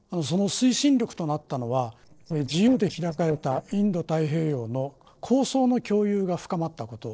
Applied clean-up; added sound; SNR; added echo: neural separator model SepFormer DNS4.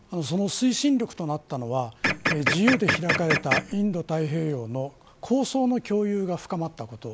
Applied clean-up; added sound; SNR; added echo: none; Printer; 0 dB; none.